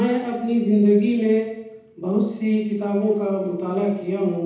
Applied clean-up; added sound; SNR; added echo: none; none; none; reverberation time 0.8 s.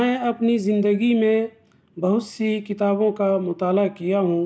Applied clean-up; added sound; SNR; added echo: none; none; none; none.